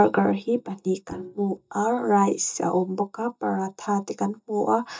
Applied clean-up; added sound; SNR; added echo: neural mask model DeepFilterNet 3.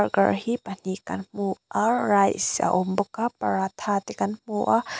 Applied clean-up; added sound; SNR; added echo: none; none; none; none.